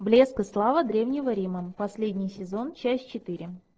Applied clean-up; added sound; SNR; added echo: neural separator model SepFormer DNS4.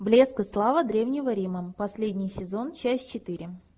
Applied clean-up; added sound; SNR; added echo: none; none; none; none.